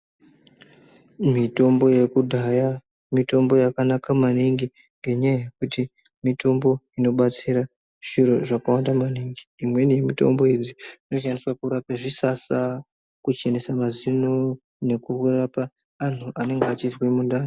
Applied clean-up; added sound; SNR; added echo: none; none; none; none.